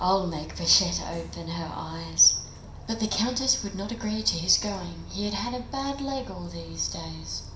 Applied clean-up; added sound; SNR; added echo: none; Bus; 13 dB; reverberation time 0.5 s.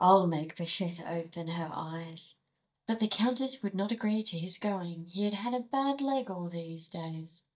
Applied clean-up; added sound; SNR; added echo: neural mask model DeepFilterNet 3.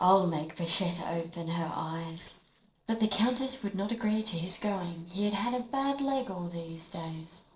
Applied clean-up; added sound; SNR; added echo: neural separator model SepFormer DNS4.